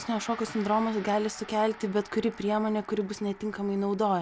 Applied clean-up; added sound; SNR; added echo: none; Gong; 19 dB; none.